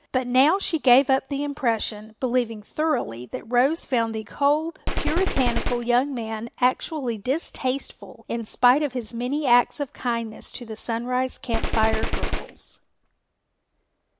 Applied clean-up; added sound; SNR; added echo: none; Gunshot, gunfire; 0 dB; none.